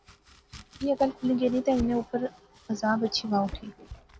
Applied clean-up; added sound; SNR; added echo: none; Domestic sounds, home sounds; 17 dB; none.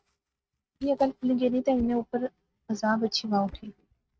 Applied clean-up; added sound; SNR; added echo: neural mask model RNNoise.